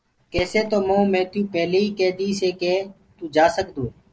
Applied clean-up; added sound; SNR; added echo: neural separator model SepFormer DNS4.